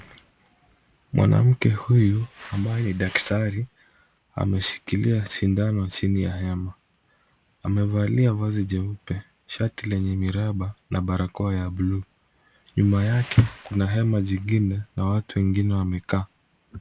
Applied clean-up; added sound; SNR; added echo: none; none; none; none.